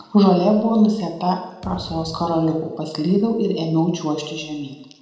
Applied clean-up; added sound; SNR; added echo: none; Thump, thud; 18 dB; reverberation time 0.9 s.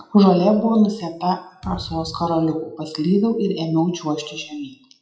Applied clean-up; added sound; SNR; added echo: classical method WPE with log-MMSE.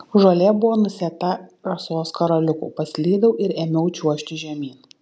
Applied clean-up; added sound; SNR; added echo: none; none; none; none.